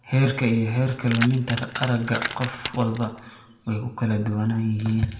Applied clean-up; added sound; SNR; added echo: none; Keys jangling; 8 dB; reverberation time 0.9 s.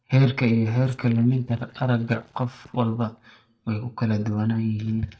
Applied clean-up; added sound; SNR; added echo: neural mask model DeepFilterNet 3.